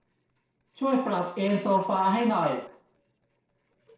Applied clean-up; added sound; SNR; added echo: neural separator model SepFormer DNS4.